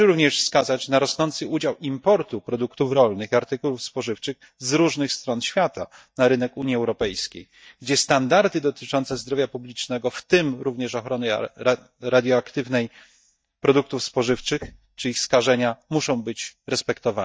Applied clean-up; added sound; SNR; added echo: neural mask model DeepFilterNet 3.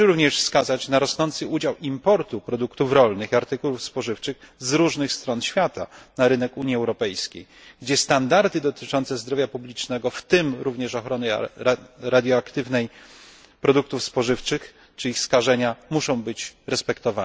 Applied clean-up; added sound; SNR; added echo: none; none; none; none.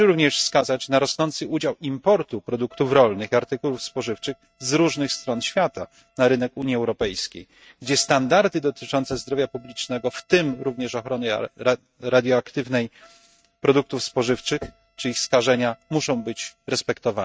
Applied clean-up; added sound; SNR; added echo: neural mask model RNNoise.